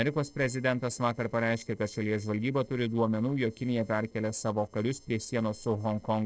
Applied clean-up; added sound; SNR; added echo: neural separator model SepFormer DNS4.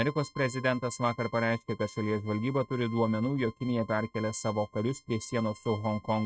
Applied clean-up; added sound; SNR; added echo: neural mask model RNNoise.